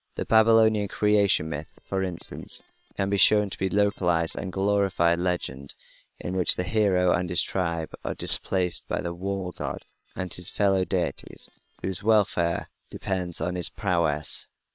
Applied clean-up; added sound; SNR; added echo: neural separator model SepFormer WHAM!.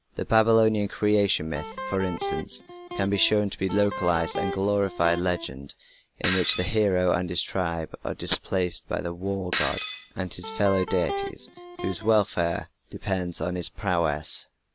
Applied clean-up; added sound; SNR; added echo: none; Shatter + Electric guitar; 8 dB; none.